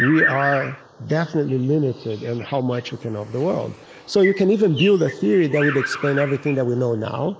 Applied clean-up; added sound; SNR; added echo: neural mask model Resemble Enhance denoiser.